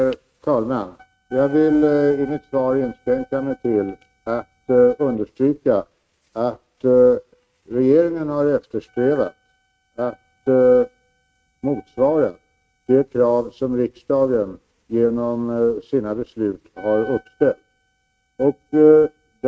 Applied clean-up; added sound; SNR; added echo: neural mask model RNNoise.